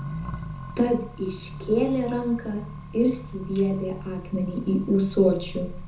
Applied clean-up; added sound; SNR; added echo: none; Accelerating, revving, vroom; 11 dB; reverberation time 0.6 s.